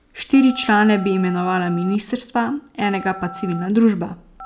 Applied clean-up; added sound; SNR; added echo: none; Telephone; 18 dB; none.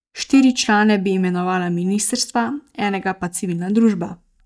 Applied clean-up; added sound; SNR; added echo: neural mask model DeepFilterNet 3.